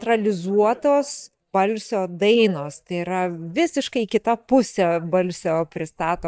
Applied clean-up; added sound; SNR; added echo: neural mask model DeepFilterNet 3.